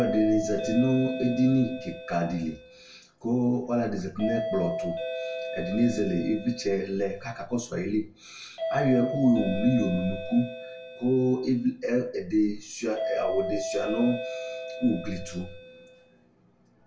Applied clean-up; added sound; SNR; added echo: none; Doorbell; 8 dB; reverberation time 0.2 s.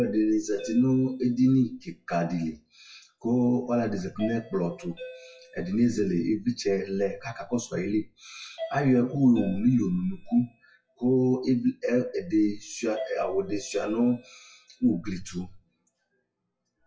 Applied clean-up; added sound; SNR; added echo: classical method WPE with log-MMSE.